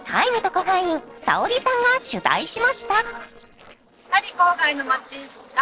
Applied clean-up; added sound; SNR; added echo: neural separator model SepFormer DNS4.